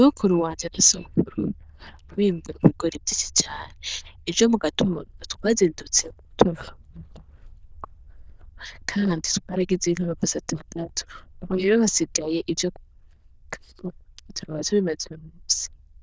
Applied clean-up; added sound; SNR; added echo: neural diffusion model UNIVERSE++.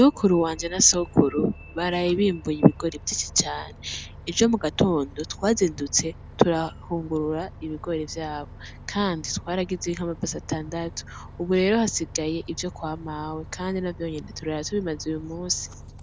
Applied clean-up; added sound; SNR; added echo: none; Bus; 17 dB; none.